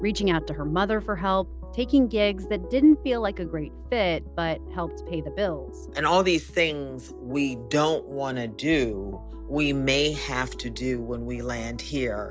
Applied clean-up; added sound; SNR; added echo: none; none; none; none.